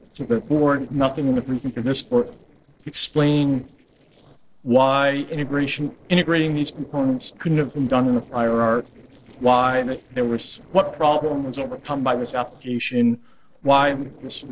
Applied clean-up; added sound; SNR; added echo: neural separator model SepFormer DNS4.